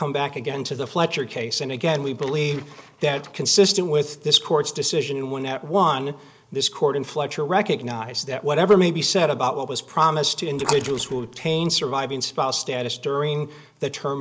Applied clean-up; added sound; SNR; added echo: neural mask model Resemble Enhance denoiser.